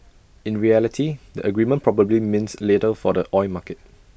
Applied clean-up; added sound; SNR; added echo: none; none; none; none.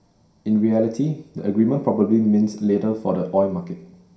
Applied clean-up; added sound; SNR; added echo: none; none; none; reverberation time 0.5 s.